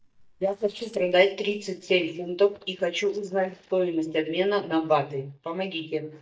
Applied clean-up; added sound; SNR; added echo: neural mask model DeepFilterNet 3.